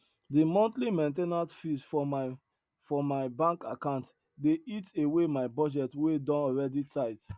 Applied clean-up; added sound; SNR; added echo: none; none; none; none.